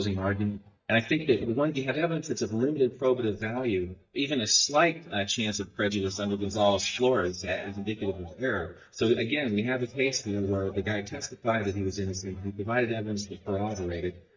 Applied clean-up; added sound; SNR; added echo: neural mask model DeepFilterNet 3.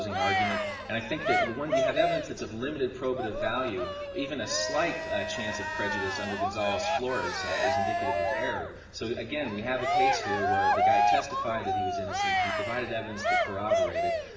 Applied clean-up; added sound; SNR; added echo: none; Cheering; -3 dB; reverberation time 2.6 s.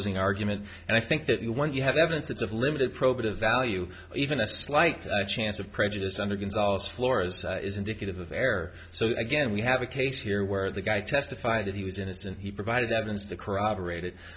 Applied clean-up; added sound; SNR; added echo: none; none; none; none.